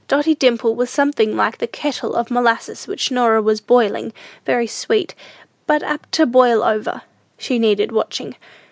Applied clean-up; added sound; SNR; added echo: none; none; none; none.